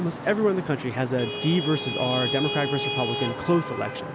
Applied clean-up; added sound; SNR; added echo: none; Traffic noise, roadway noise / Vehicle horn, car horn, honking; 5 dB; none.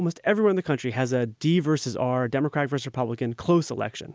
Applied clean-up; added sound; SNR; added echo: none; none; none; none.